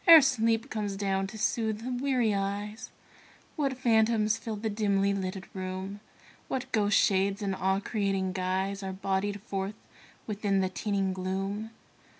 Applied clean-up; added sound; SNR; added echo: none; none; none; none.